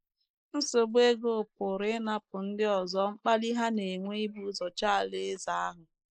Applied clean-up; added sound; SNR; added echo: neural mask model Resemble Enhance denoiser.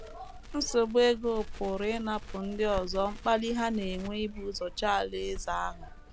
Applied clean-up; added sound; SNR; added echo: none; Crackle; 11 dB; none.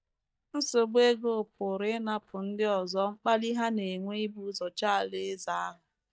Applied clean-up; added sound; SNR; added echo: neural mask model DeepFilterNet 3.